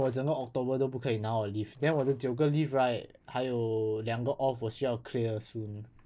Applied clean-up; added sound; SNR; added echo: neural separator model SepFormer DNS4.